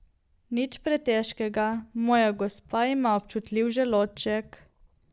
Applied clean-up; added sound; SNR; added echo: none; none; none; none.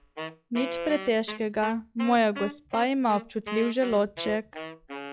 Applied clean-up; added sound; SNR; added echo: classical method log-MMSE.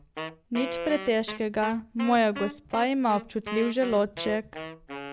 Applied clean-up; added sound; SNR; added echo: none; Wind instrument, woodwind instrument; 11 dB; none.